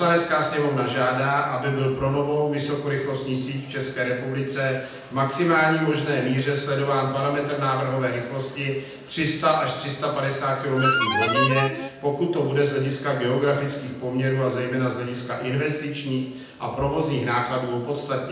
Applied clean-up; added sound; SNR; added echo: none; Harmonica; -1 dB; reverberation time 0.9 s.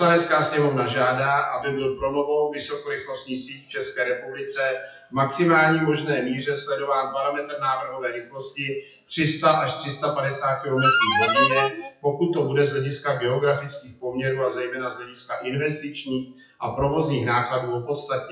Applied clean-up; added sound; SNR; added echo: classical method WPE with log-MMSE.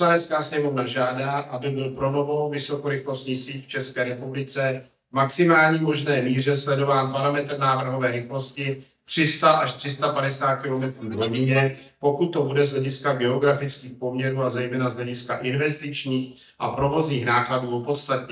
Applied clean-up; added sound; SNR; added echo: neural mask model DeepFilterNet 3.